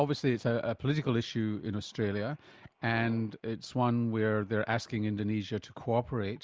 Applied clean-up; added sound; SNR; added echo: none; none; none; none.